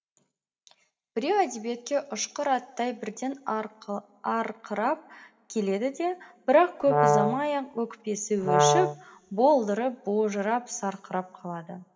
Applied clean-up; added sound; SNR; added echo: none; Brass instrument; -3 dB; reverberation time 0.7 s.